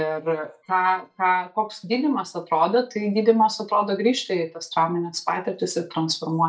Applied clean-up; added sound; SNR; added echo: neural mask model DeepFilterNet 3.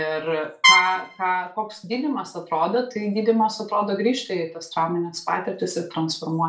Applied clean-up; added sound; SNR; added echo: none; Trumpet; -5 dB; reverberation time 0.3 s.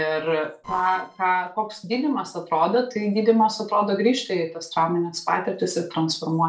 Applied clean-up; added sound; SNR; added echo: neural separator model SepFormer DNS4.